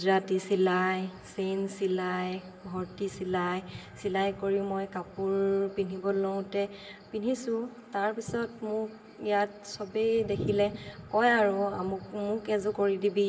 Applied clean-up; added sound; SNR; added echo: none; none; none; reverberation time 2.2 s.